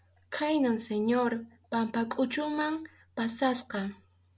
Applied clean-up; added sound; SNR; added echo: none; none; none; none.